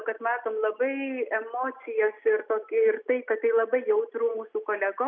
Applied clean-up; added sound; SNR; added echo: none; none; none; none.